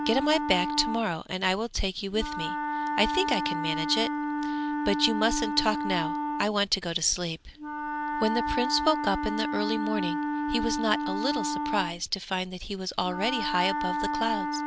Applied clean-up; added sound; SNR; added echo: none; Wind instrument, woodwind instrument; 2 dB; none.